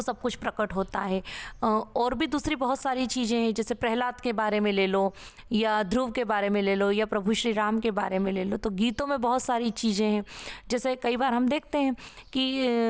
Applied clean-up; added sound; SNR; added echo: none; none; none; none.